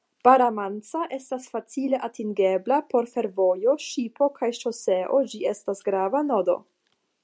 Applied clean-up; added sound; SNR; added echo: none; none; none; none.